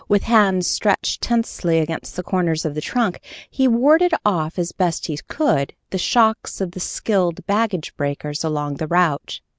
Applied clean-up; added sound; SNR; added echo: none; none; none; none.